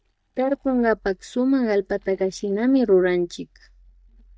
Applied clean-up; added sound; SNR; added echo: neural mask model DeepFilterNet 3.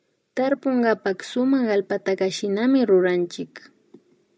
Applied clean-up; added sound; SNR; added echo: none; none; none; none.